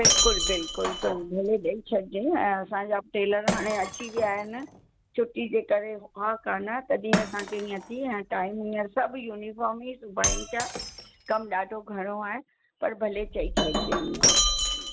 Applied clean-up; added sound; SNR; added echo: none; Shatter; 1 dB; none.